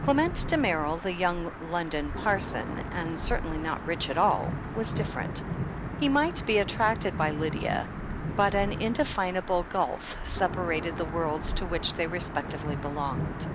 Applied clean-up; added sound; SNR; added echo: none; Thunder / Wind / Rain; 5 dB; none.